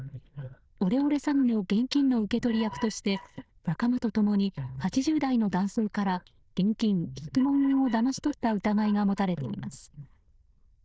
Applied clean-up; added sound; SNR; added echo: neural diffusion model UNIVERSE++.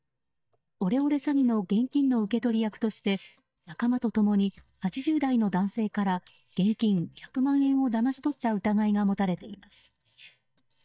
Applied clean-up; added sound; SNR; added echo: neural mask model DeepFilterNet 3.